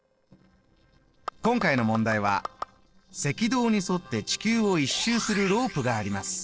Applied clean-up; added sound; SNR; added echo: neural separator model SepFormer DNS4.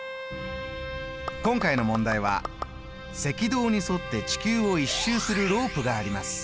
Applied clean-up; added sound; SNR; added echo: none; Bowed string instrument; 12 dB; none.